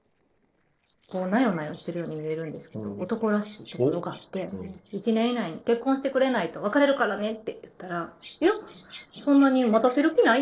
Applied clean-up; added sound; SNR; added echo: neural separator model SepFormer DNS4.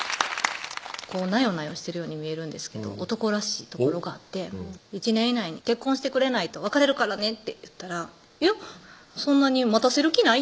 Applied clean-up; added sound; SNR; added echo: none; none; none; none.